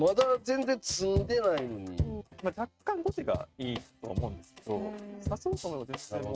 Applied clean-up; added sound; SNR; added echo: neural mask model RNNoise.